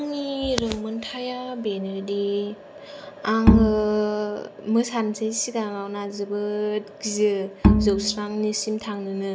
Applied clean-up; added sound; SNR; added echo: none; Bowed string instrument; -4 dB; none.